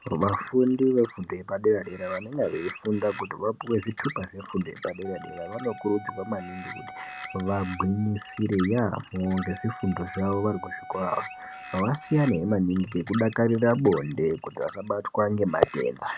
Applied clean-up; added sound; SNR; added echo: none; Bird + Wind instrument, woodwind instrument; 16 dB; none.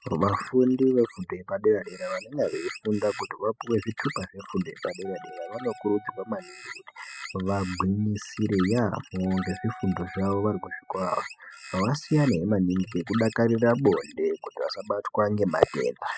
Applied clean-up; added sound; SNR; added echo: classical method spectral subtraction.